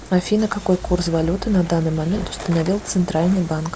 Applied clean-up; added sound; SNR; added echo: none; Skateboard; 19 dB; none.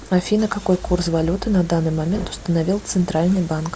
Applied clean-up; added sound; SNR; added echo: none; none; none; none.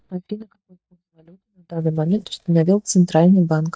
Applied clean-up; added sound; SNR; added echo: neural mask model DeepFilterNet 3.